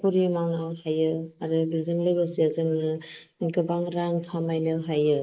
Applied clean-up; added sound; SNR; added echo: neural mask model Resemble Enhance denoiser.